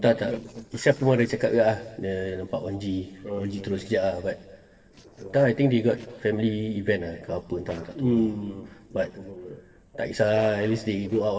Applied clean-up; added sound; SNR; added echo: neural separator model SepFormer DNS4.